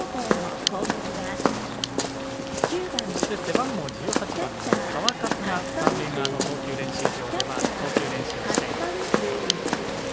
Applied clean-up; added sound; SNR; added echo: none; Walk, footsteps; -3 dB; none.